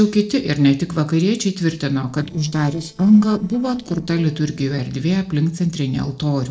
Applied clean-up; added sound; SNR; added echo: neural separator model SepFormer DNS4.